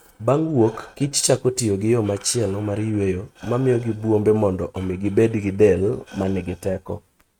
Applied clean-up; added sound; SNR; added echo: neural mask model RNNoise.